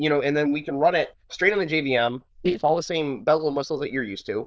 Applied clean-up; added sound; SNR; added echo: neural diffusion model UNIVERSE++.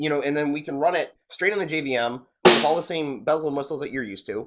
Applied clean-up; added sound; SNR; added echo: none; Snare drum; -3 dB; none.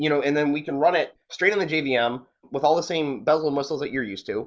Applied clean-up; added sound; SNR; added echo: none; none; none; none.